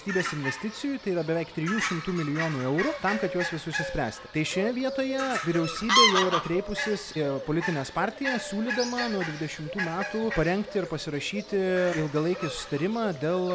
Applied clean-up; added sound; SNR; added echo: none; Fowl; 4 dB; none.